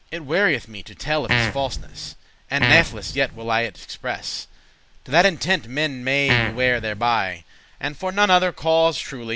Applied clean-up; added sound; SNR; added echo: none; Fart; 2 dB; none.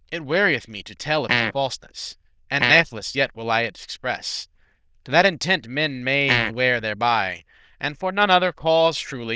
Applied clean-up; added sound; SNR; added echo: neural diffusion model UNIVERSE++.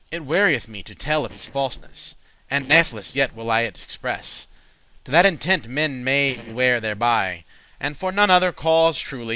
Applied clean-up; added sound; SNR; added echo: neural separator model SepFormer DNS4.